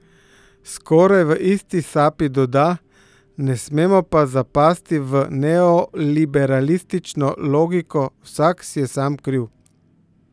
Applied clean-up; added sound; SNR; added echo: none; none; none; none.